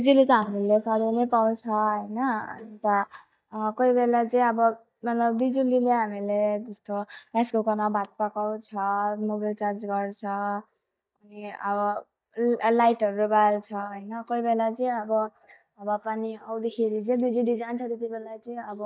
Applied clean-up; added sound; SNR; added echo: neural mask model DeepFilterNet 3.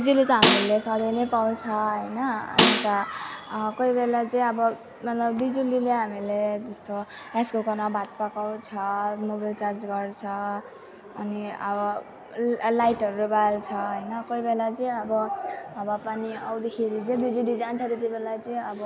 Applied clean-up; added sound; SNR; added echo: none; Snare drum; -2 dB; none.